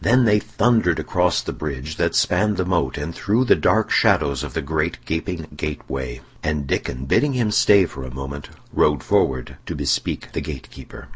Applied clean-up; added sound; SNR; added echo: none; none; none; none.